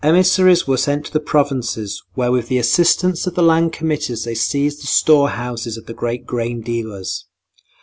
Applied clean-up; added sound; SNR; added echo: none; none; none; none.